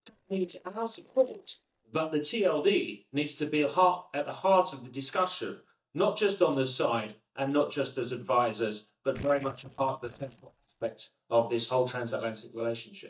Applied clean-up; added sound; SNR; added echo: neural mask model DeepFilterNet 3.